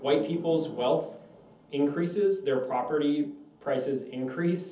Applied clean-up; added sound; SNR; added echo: none; none; none; reverberation time 0.7 s.